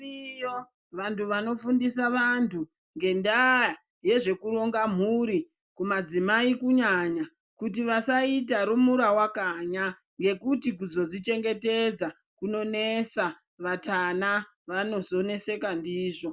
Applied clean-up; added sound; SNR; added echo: none; none; none; none.